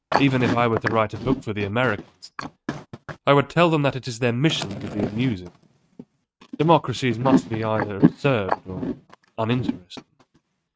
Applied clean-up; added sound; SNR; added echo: neural mask model RNNoise.